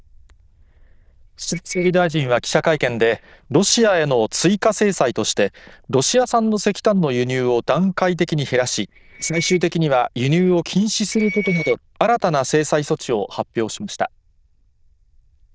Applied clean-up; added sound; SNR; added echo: neural diffusion model UNIVERSE++.